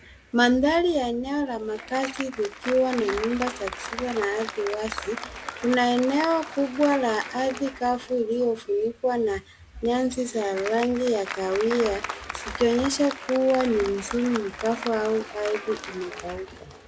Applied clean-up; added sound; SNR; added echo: none; Applause; 12 dB; none.